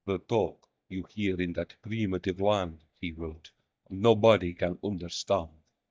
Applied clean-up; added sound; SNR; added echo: neural mask model DeepFilterNet 3.